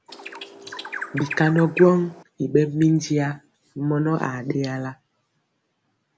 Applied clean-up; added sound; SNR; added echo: none; Bird; 11 dB; none.